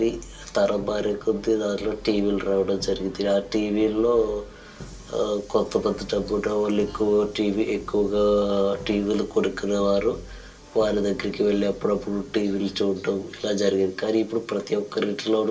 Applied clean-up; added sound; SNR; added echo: none; Brass instrument; 20 dB; reverberation time 0.2 s.